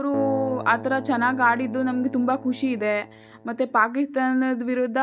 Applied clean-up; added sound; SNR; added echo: none; Keyboard (musical); 14 dB; none.